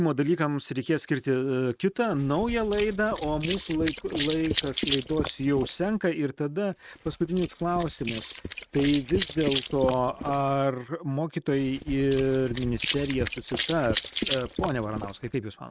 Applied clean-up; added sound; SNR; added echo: neural mask model RNNoise.